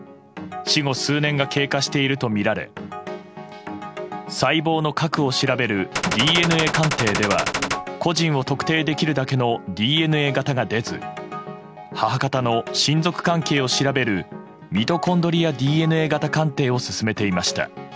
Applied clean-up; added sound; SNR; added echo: none; Gunshot, gunfire; 3 dB; none.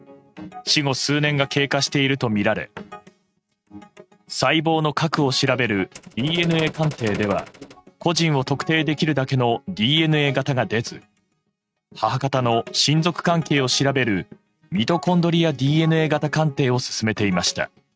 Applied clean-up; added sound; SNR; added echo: neural mask model RNNoise.